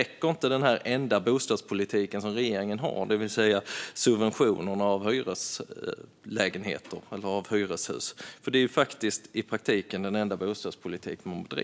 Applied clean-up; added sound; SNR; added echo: none; none; none; none.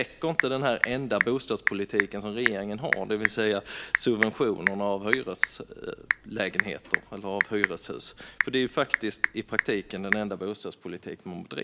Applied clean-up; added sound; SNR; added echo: none; Telephone / Typing; 2 dB; none.